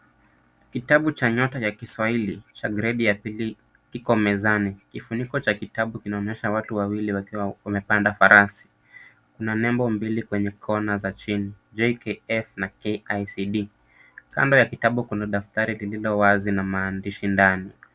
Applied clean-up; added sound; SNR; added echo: none; none; none; none.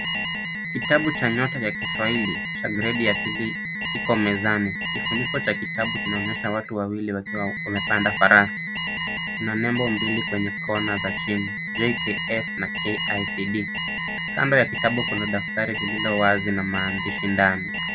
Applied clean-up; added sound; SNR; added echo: none; Alarm; 3 dB; none.